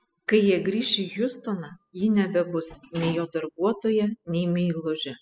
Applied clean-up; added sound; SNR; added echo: classical method spectral subtraction.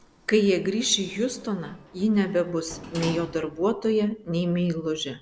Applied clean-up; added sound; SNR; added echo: none; Sliding door; 18 dB; none.